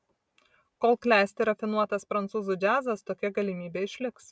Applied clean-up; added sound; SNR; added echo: none; none; none; none.